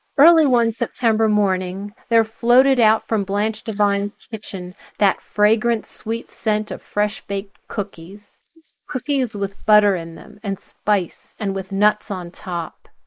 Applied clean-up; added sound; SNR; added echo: neural mask model Resemble Enhance denoiser.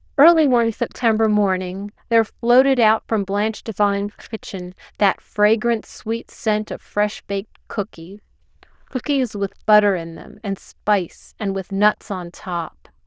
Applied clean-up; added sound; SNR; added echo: neural diffusion model UNIVERSE++.